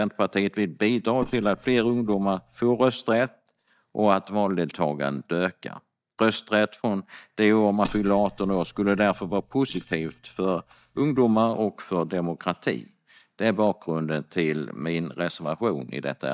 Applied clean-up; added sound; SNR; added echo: neural mask model DeepFilterNet 3.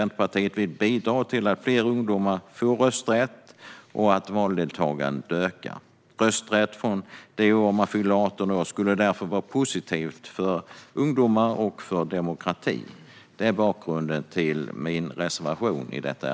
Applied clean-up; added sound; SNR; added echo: none; none; none; none.